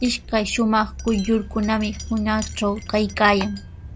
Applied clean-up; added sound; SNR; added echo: none; Wind chime; 13 dB; none.